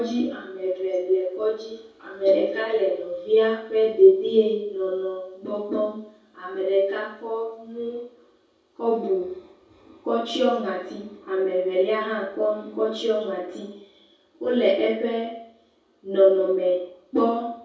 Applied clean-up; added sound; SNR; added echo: none; none; none; reverberation time 0.6 s.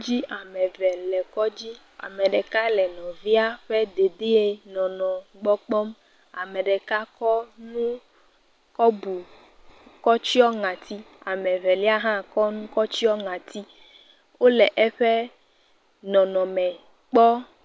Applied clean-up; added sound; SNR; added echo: none; none; none; none.